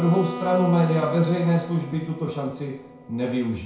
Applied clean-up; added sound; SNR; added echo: none; Bowed string instrument; 13 dB; reverberation time 0.6 s.